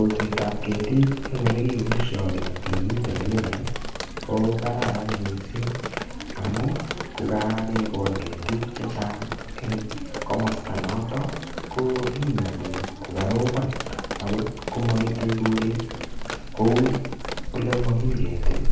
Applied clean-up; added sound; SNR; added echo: none; Drip; 2 dB; reverberation time 0.8 s.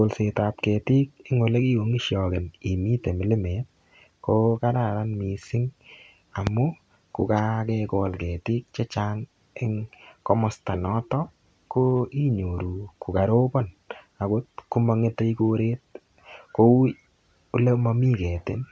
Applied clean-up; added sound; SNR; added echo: none; none; none; none.